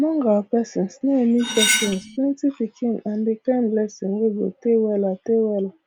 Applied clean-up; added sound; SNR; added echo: none; Cutlery, silverware; 1 dB; none.